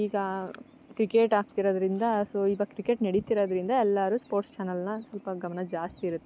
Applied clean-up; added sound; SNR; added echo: none; none; none; none.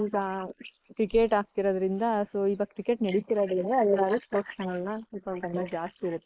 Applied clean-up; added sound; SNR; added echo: neural mask model Resemble Enhance denoiser.